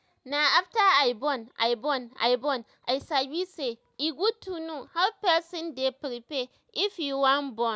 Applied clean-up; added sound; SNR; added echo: none; none; none; none.